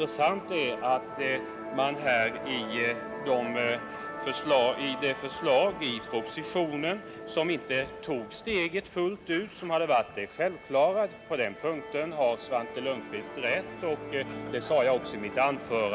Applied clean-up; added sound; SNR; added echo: none; Musical instrument; 10 dB; none.